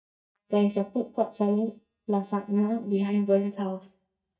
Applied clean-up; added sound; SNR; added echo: neural mask model DeepFilterNet 3.